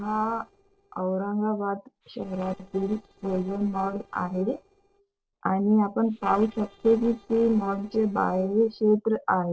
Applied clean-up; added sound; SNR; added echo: neural separator model SepFormer DNS4.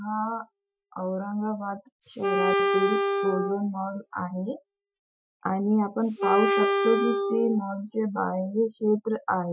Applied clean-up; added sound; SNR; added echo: classical method Wiener filter.